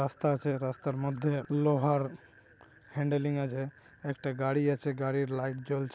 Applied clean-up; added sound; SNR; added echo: none; none; none; none.